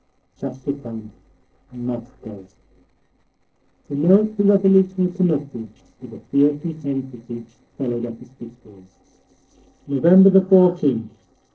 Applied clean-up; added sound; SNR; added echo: neural separator model SepFormer DNS4.